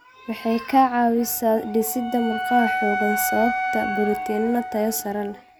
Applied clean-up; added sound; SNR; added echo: none; Wind instrument, woodwind instrument; 6 dB; none.